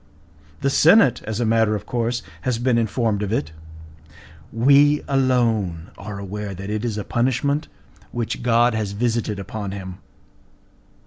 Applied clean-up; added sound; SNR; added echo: none; none; none; none.